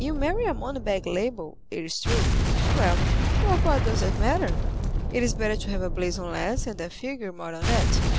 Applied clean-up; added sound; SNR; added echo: none; Boom; -4 dB; none.